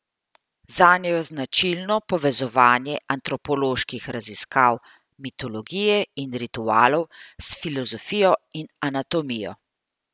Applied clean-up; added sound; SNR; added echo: none; none; none; none.